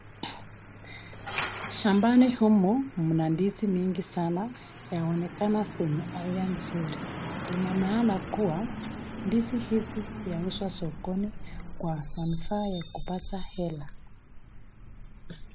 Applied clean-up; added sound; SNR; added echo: none; Truck; 9 dB; none.